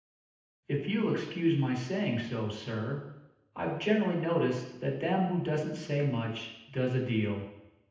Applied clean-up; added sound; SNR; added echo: none; none; none; reverberation time 0.9 s.